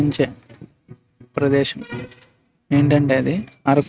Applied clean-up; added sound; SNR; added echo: neural mask model RNNoise.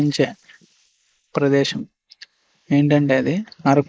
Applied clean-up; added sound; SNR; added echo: neural mask model Resemble Enhance denoiser.